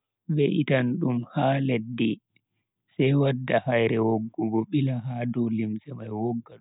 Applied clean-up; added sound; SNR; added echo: none; none; none; none.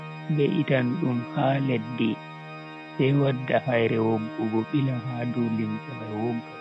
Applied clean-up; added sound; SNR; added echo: none; Organ; 12 dB; none.